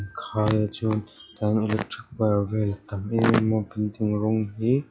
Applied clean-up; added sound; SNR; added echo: classical method log-MMSE.